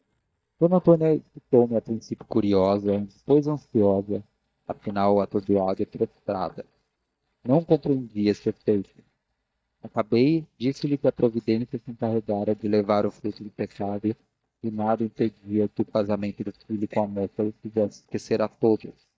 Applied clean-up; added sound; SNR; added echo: neural mask model DeepFilterNet 3.